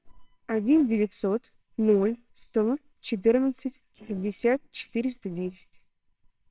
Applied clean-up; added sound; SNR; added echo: neural separator model SepFormer WHAMR!.